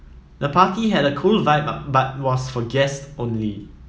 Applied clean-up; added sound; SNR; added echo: none; none; none; none.